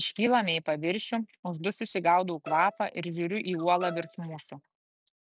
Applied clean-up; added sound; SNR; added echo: none; Bowed string instrument; 14 dB; none.